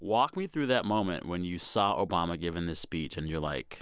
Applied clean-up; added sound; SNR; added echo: none; none; none; none.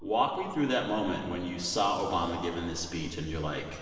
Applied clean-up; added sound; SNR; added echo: none; none; none; reverberation time 2.6 s.